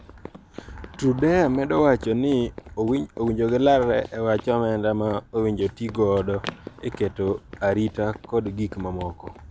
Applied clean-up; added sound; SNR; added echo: none; Run; 20 dB; none.